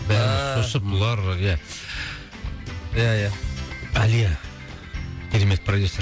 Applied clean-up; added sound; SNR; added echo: none; none; none; none.